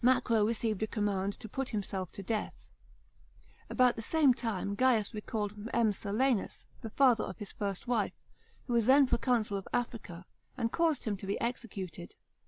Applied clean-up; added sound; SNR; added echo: none; none; none; none.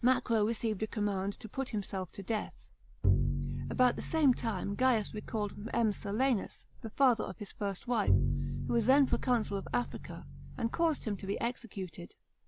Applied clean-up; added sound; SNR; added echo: none; Bowed string instrument; 3 dB; none.